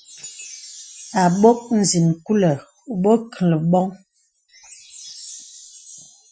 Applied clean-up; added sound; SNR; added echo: classical method Wiener filter.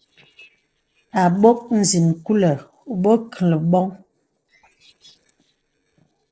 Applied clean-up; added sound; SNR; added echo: neural separator model SepFormer DNS4.